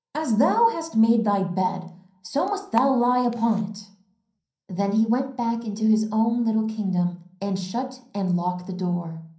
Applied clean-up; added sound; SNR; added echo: none; Camera; 19 dB; reverberation time 0.6 s.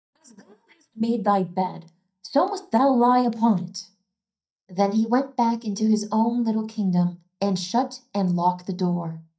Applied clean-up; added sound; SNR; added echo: neural mask model DeepFilterNet 3.